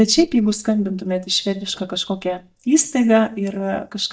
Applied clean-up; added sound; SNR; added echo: neural mask model DeepFilterNet 3.